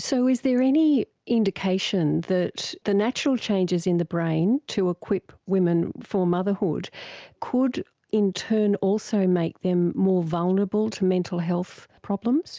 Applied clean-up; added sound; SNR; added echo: none; none; none; none.